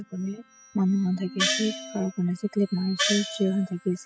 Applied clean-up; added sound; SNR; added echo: classical method spectral subtraction.